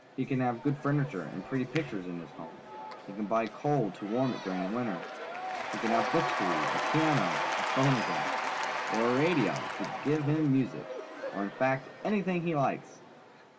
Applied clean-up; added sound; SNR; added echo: none; Applause / Crowd / Cheering; 4 dB; none.